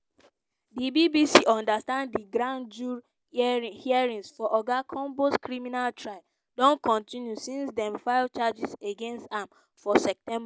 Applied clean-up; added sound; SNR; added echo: none; none; none; none.